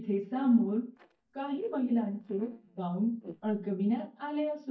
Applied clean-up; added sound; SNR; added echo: neural mask model DeepFilterNet 3.